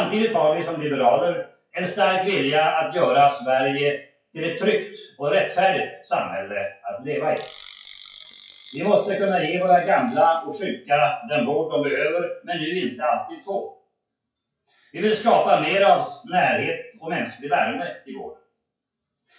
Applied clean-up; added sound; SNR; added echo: classical method WPE with log-MMSE.